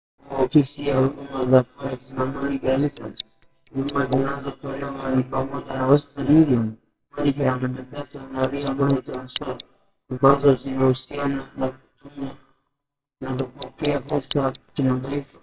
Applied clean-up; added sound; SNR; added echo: neural separator model SepFormer WHAMR!.